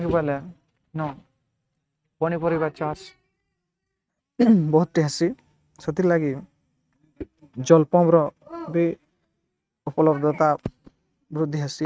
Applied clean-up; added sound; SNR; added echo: neural mask model RNNoise.